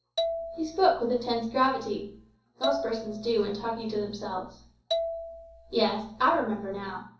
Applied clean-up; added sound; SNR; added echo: none; Marimba, xylophone; 7 dB; reverberation time 0.6 s.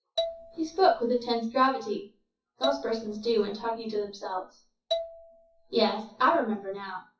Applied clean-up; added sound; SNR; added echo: classical method WPE with log-MMSE.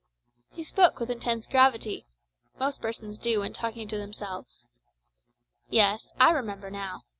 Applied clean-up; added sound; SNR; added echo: none; none; none; none.